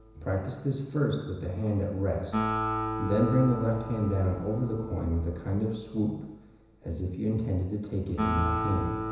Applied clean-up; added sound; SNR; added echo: none; Acoustic guitar; 6 dB; reverberation time 1.0 s.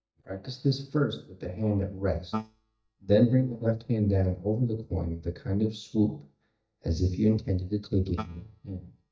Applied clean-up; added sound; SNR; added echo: neural mask model DeepFilterNet 3.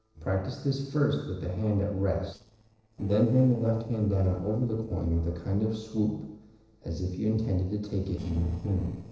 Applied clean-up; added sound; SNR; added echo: neural separator model SepFormer DNS4.